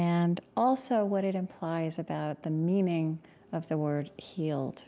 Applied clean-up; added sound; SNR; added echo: none; none; none; none.